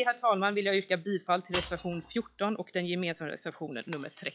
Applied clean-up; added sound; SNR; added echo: classical method log-MMSE.